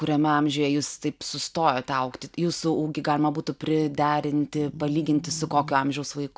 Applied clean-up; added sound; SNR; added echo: none; none; none; none.